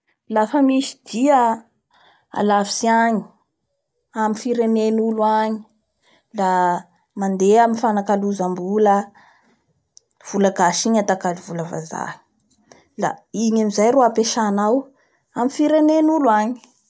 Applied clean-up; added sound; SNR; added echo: none; none; none; none.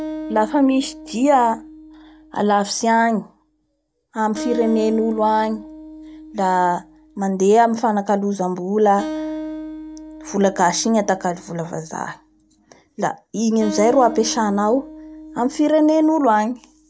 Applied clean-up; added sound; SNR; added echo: none; Acoustic guitar; 14 dB; none.